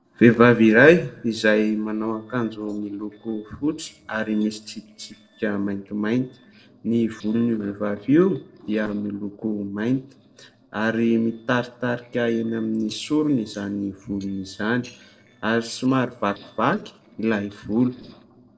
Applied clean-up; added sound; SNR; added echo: neural separator model SepFormer DNS4.